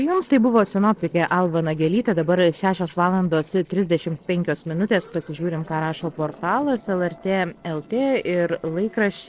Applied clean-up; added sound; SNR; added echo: neural separator model SepFormer DNS4.